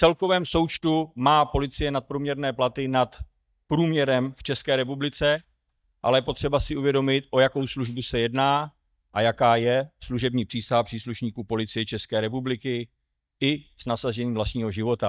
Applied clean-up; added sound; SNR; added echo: neural mask model DeepFilterNet 3.